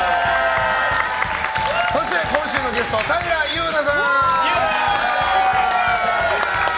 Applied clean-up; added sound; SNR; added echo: none; none; none; none.